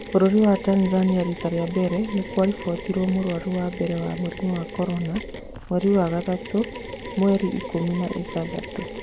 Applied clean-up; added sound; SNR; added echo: none; Mechanisms; 11 dB; none.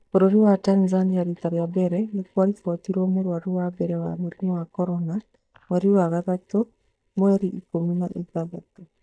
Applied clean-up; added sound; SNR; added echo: neural mask model DeepFilterNet 3.